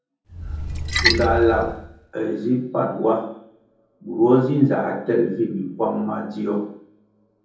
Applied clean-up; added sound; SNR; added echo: none; Splash, splatter; 2 dB; reverberation time 0.7 s.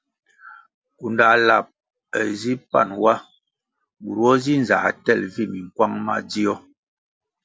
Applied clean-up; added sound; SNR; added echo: none; none; none; none.